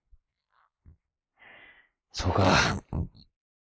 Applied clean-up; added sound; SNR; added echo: neural mask model Resemble Enhance denoiser.